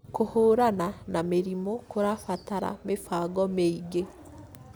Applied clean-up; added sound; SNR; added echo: none; none; none; none.